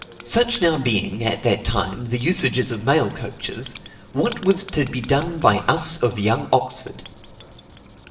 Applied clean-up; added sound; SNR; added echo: none; Writing; 19 dB; reverberation time 0.8 s.